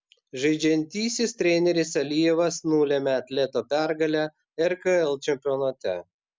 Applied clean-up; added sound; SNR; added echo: none; none; none; none.